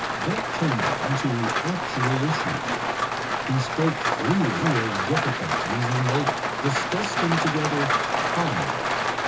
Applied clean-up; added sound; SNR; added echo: none; Rain; -2 dB; reverberation time 0.2 s.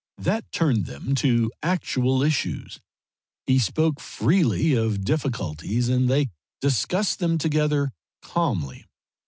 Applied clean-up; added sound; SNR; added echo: none; none; none; none.